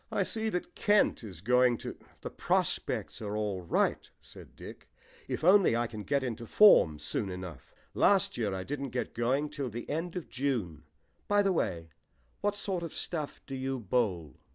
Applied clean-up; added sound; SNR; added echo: none; none; none; none.